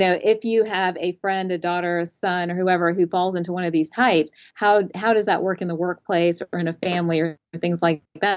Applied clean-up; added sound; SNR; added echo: none; none; none; none.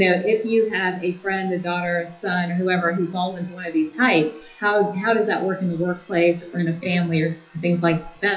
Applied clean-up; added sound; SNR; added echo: classical method WPE with log-MMSE.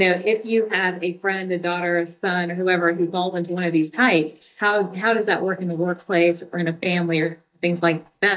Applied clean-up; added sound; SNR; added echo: neural mask model DeepFilterNet 3.